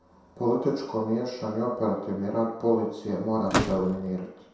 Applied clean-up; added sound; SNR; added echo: none; Slam / Microwave oven; 1 dB; reverberation time 0.7 s.